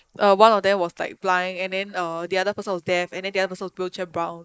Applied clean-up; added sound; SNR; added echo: neural mask model Resemble Enhance denoiser.